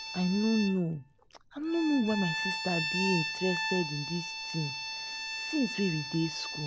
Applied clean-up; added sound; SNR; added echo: none; Bowed string instrument; 5 dB; none.